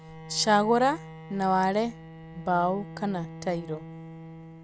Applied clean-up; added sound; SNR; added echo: none; Bowed string instrument; 15 dB; none.